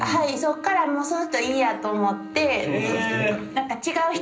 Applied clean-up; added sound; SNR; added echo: none; Bowed string instrument; 14 dB; reverberation time 0.5 s.